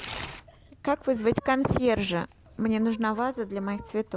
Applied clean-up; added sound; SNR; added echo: none; Tearing; 19 dB; none.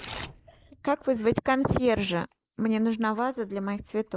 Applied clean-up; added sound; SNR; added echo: neural mask model Resemble Enhance denoiser.